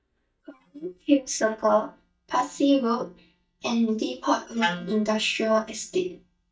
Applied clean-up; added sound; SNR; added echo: neural mask model DeepFilterNet 3.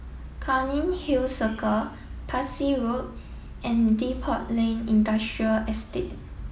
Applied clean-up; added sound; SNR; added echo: none; none; none; none.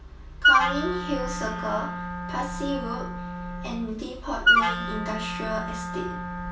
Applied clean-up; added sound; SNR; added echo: none; Wind instrument, woodwind instrument; -4 dB; reverberation time 0.2 s.